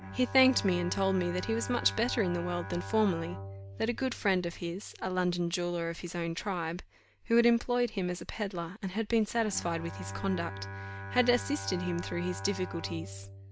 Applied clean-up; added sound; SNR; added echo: none; Bowed string instrument; 12 dB; none.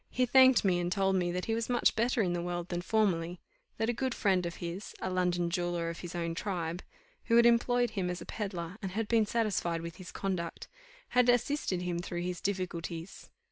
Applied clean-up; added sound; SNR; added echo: none; none; none; none.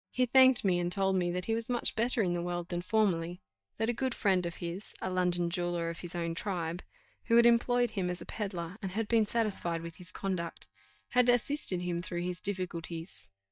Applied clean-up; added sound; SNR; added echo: neural mask model DeepFilterNet 3.